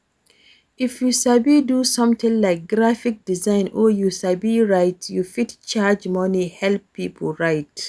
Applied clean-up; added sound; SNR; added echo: none; none; none; none.